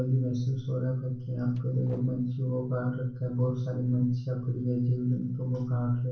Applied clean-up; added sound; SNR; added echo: neural separator model SepFormer DNS4.